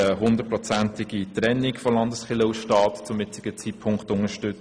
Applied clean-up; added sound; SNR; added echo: none; none; none; none.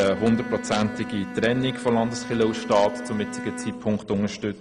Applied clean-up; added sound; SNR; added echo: none; Bowed string instrument; 11 dB; none.